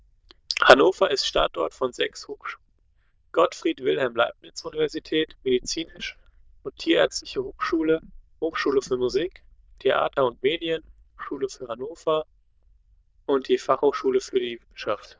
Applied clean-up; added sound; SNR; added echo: neural diffusion model UNIVERSE++.